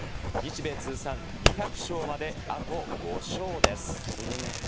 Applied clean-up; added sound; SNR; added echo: none; Writing + Fireworks; -4 dB; none.